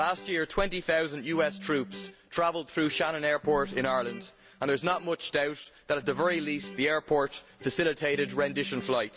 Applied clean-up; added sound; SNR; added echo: none; Electric guitar; 17 dB; none.